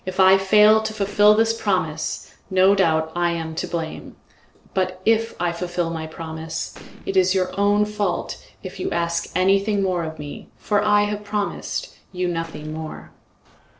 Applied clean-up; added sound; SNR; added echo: neural separator model SepFormer DNS4.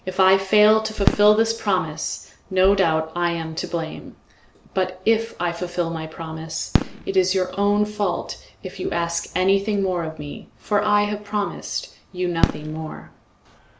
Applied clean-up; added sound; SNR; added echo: none; Fireworks + Bass drum; 9 dB; none.